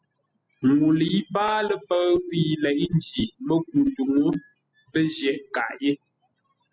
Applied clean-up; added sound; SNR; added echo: classical method spectral subtraction.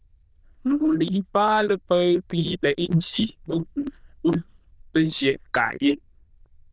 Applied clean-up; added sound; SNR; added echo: neural diffusion model UNIVERSE++.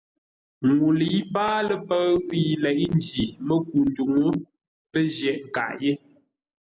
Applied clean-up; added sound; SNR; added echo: none; none; none; none.